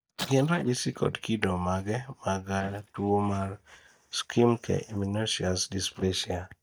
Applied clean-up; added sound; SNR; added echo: neural mask model DeepFilterNet 3.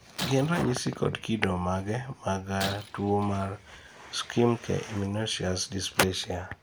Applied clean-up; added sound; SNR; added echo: none; Shatter; 15 dB; none.